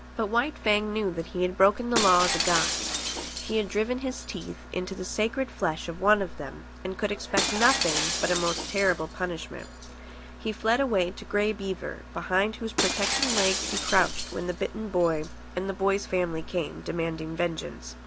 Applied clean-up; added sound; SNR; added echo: none; Shatter; 6 dB; none.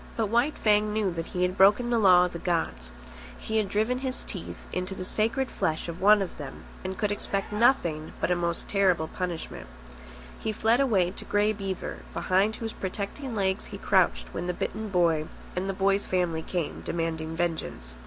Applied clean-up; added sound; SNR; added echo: none; none; none; none.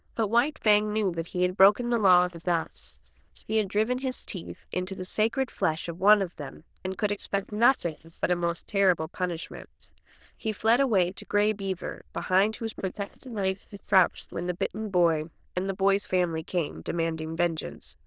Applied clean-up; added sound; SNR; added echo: neural diffusion model UNIVERSE++.